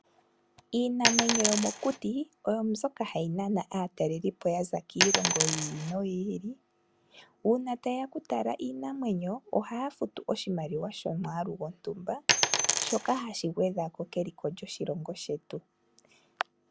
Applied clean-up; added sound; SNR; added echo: none; Coin (dropping); -4 dB; none.